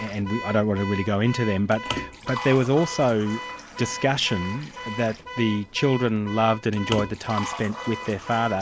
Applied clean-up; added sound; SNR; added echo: none; Alarm / Car + Liquid; 11 dB; none.